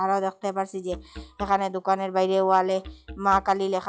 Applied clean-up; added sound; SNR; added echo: classical method log-MMSE.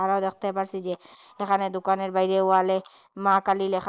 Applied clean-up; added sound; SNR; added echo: neural mask model Resemble Enhance denoiser.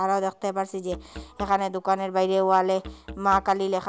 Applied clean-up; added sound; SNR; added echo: none; Musical instrument; 19 dB; none.